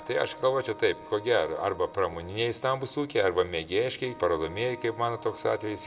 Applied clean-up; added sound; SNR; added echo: none; Wind instrument, woodwind instrument; 19 dB; reverberation time 0.9 s.